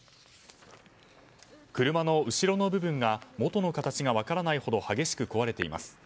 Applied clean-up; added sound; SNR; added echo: none; none; none; none.